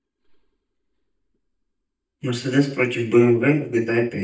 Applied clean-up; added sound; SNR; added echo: neural mask model DeepFilterNet 3.